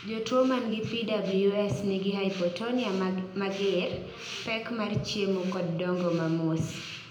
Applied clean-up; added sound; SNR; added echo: none; none; none; reverberation time 0.7 s.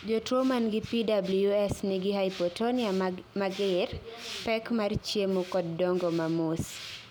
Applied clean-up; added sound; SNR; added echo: none; none; none; none.